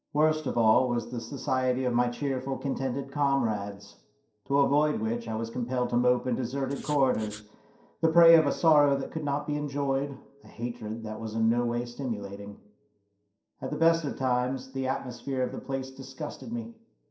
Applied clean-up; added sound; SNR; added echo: neural separator model SepFormer DNS4.